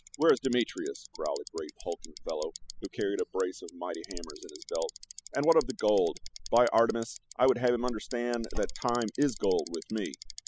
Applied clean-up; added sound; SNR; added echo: classical method spectral subtraction.